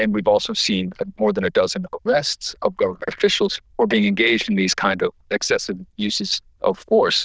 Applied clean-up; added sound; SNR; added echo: neural diffusion model UNIVERSE++.